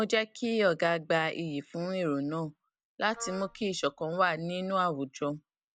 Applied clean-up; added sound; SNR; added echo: none; Wind instrument, woodwind instrument; 17 dB; none.